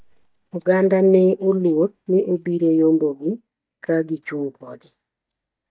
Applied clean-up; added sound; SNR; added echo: neural mask model DeepFilterNet 3.